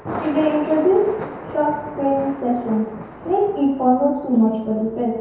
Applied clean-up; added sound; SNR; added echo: none; Thunder; 13 dB; reverberation time 1.0 s.